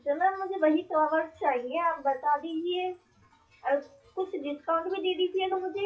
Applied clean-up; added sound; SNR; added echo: classical method WPE with log-MMSE.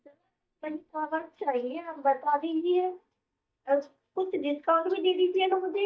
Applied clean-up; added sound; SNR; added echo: neural mask model DeepFilterNet 3.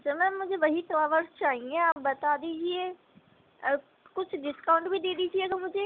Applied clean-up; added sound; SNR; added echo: none; none; none; none.